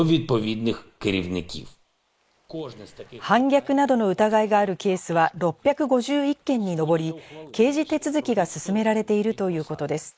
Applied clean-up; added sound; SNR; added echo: neural mask model Resemble Enhance denoiser.